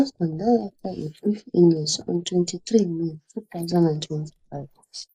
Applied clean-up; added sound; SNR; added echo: neural mask model Resemble Enhance denoiser.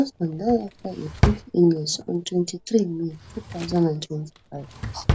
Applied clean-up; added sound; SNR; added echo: none; Drawer open or close; 5 dB; none.